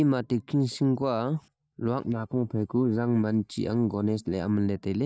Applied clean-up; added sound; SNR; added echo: neural mask model DeepFilterNet 3.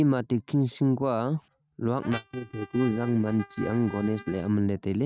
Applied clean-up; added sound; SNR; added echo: neural mask model RNNoise.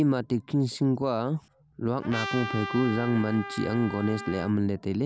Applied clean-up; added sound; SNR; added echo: none; Trumpet; 10 dB; none.